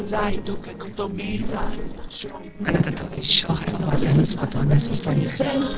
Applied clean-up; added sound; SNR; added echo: neural separator model SepFormer DNS4.